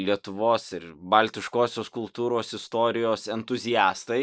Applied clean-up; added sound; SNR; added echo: neural mask model Resemble Enhance denoiser.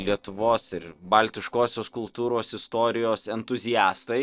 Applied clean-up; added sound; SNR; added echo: neural separator model SepFormer DNS4.